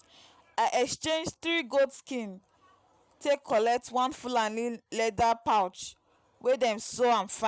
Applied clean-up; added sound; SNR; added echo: none; none; none; none.